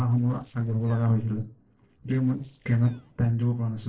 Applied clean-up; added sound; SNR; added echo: neural separator model SepFormer DNS4.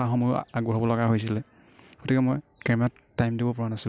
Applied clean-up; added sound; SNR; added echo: none; none; none; none.